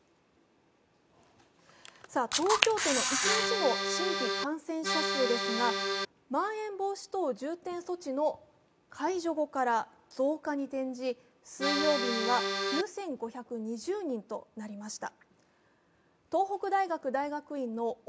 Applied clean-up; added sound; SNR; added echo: none; Camera + Accordion; -3 dB; none.